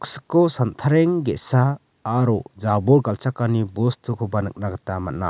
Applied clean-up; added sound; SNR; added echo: none; none; none; none.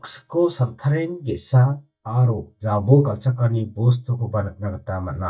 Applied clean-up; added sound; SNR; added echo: neural mask model DeepFilterNet 3.